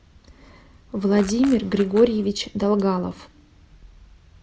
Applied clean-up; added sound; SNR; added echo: none; Fart; 17 dB; none.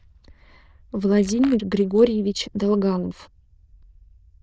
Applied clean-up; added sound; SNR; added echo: neural diffusion model UNIVERSE++.